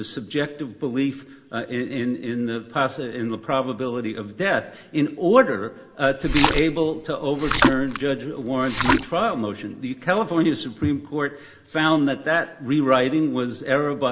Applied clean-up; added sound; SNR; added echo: none; Splash, splatter; 2 dB; reverberation time 1.0 s.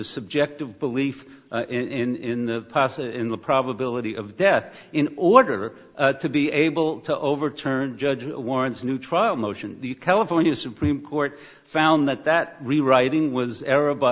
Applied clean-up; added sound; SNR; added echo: none; none; none; none.